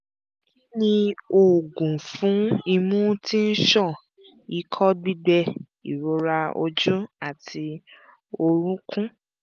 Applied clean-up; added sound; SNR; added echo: none; none; none; none.